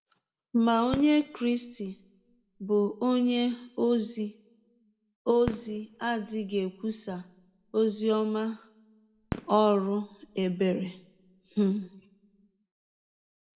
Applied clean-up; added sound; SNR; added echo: none; Fireworks; 17 dB; reverberation time 0.6 s.